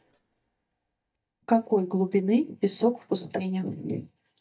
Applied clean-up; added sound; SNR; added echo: neural mask model DeepFilterNet 3.